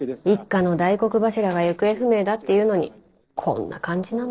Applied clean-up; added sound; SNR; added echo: neural separator model SepFormer DNS4.